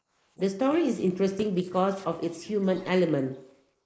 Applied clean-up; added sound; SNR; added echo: neural mask model Resemble Enhance denoiser.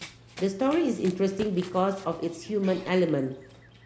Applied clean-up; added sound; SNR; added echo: none; Run + Breathing; 19 dB; none.